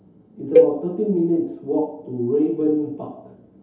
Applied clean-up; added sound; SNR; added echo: none; Cowbell; -1 dB; reverberation time 0.8 s.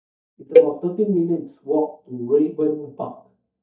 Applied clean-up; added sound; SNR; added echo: neural mask model DeepFilterNet 3.